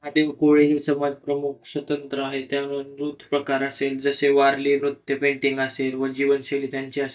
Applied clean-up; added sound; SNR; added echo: neural mask model DeepFilterNet 3.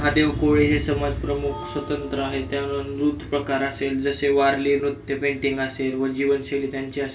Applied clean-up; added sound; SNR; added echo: none; Bell; 18 dB; reverberation time 0.2 s.